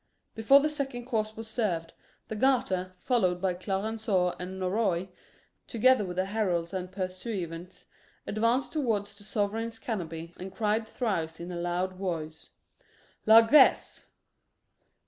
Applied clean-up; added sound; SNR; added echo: none; none; none; none.